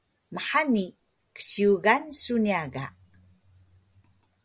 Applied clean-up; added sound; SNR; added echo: none; none; none; none.